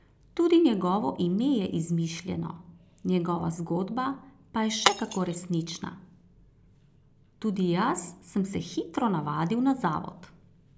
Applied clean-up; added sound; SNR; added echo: none; Shatter; 4 dB; none.